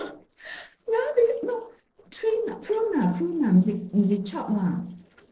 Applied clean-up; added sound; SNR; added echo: neural separator model SepFormer DNS4.